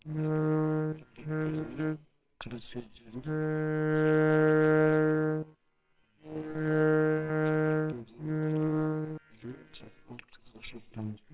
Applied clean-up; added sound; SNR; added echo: neural separator model SepFormer WHAMR!.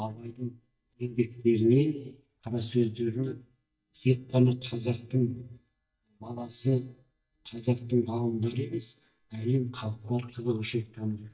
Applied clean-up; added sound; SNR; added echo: neural mask model DeepFilterNet 3.